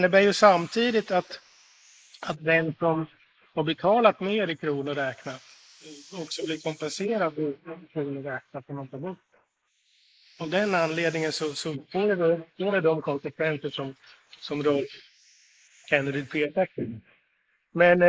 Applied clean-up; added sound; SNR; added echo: neural mask model Resemble Enhance denoiser.